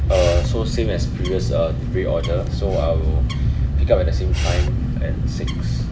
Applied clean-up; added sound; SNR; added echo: none; Bird; -5 dB; reverberation time 2.1 s.